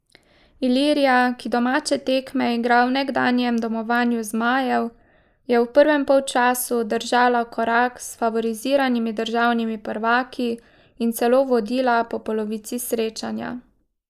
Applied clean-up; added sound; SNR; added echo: neural mask model Resemble Enhance denoiser.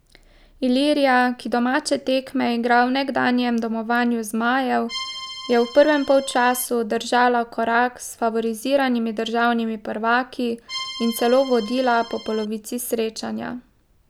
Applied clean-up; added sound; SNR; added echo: none; Accordion; 13 dB; none.